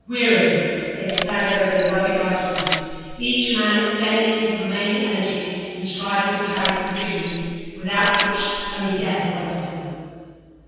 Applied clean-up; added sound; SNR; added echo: none; Camera; 8 dB; reverberation time 2.1 s.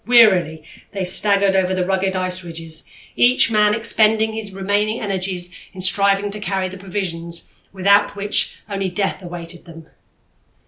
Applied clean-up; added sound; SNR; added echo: none; none; none; none.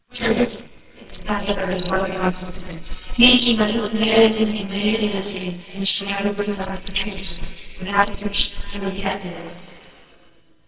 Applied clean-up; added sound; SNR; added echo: neural separator model SepFormer WHAMR!.